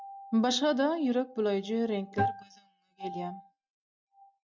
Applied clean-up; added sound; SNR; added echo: neural mask model RNNoise.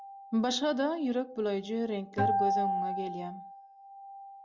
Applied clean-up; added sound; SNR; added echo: none; Acoustic guitar; 2 dB; none.